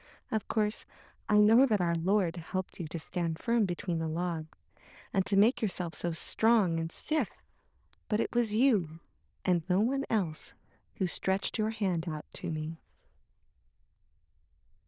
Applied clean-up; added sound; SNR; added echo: neural diffusion model UNIVERSE++.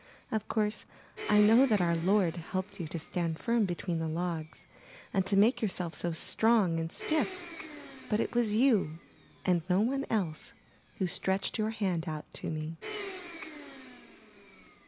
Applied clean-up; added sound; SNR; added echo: none; Domestic sounds, home sounds; 16 dB; none.